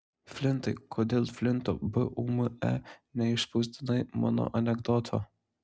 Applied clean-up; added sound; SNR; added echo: none; none; none; none.